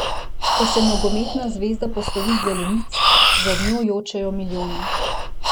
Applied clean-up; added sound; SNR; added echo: none; Breathing; -3 dB; none.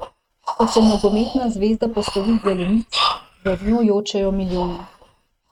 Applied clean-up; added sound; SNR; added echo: neural mask model RNNoise.